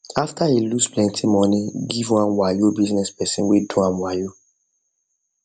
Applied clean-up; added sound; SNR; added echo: none; none; none; none.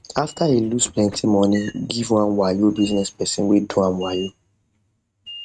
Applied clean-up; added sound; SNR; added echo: neural mask model RNNoise.